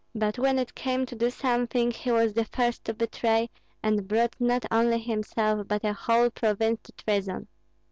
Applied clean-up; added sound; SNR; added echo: none; none; none; none.